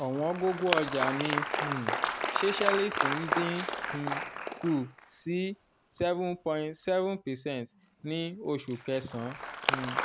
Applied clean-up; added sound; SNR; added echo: none; Applause; 2 dB; none.